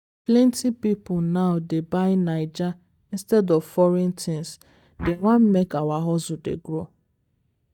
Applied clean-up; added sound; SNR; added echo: neural mask model DeepFilterNet 3.